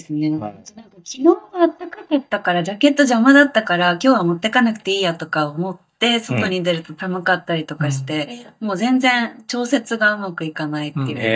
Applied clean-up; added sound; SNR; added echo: neural mask model DeepFilterNet 3.